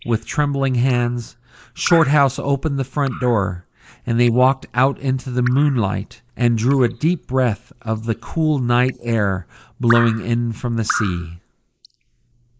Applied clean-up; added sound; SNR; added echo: neural mask model Resemble Enhance denoiser.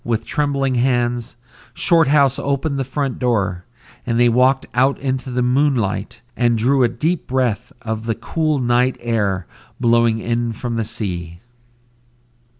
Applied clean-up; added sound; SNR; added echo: none; none; none; none.